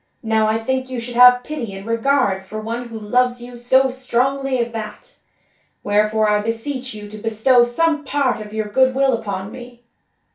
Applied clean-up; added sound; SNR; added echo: none; none; none; reverberation time 0.2 s.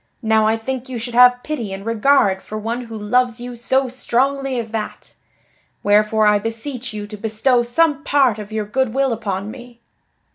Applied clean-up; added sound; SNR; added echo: none; none; none; none.